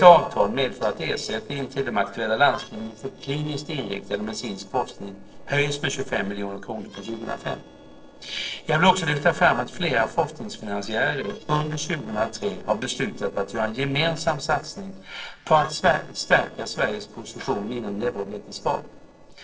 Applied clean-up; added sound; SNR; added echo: neural separator model SepFormer DNS4.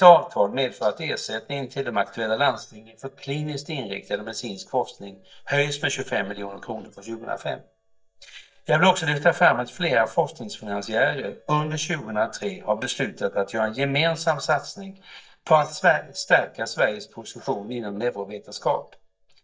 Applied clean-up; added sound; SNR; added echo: neural mask model DeepFilterNet 3.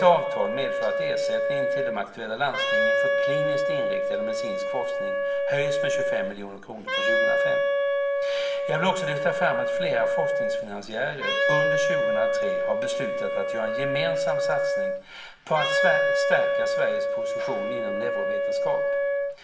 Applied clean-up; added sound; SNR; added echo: none; Wind instrument, woodwind instrument; -5 dB; reverberation time 0.8 s.